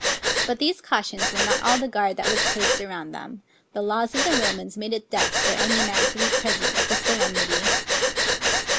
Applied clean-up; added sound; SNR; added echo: none; Breathing; -4 dB; none.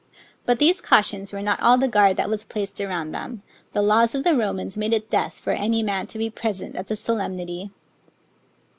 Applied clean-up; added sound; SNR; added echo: none; none; none; none.